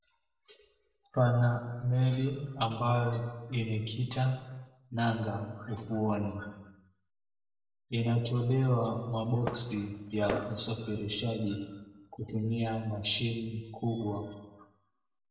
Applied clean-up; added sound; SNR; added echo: neural separator model SepFormer DNS4.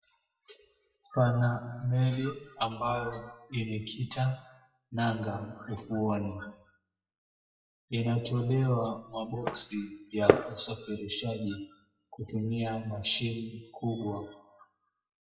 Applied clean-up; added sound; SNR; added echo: classical method WPE with log-MMSE.